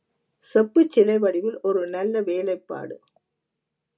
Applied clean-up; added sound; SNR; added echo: none; none; none; none.